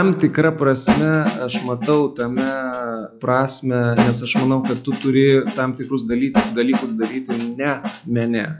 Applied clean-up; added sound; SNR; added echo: classical method log-MMSE.